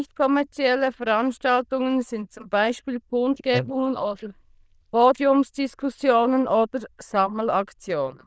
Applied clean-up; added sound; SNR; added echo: neural diffusion model UNIVERSE++.